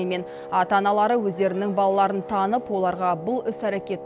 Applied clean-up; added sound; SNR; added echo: none; Wind instrument, woodwind instrument; 14 dB; none.